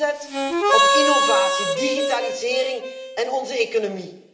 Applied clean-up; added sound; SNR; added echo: none; Harmonica; -4 dB; reverberation time 1.7 s.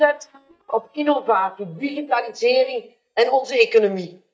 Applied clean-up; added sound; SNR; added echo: neural mask model DeepFilterNet 3.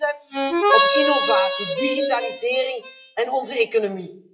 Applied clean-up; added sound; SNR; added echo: classical method WPE with log-MMSE.